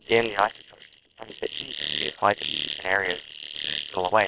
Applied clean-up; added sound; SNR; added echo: neural separator model SepFormer WHAM!.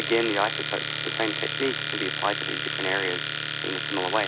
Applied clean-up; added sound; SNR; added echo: none; Domestic sounds, home sounds; 1 dB; none.